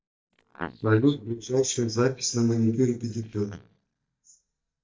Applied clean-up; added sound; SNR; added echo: neural mask model DeepFilterNet 3.